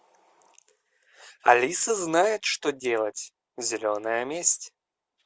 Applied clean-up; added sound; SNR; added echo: none; none; none; none.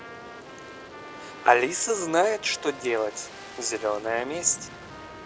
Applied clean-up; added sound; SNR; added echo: none; Aircraft + Trumpet; 14 dB; none.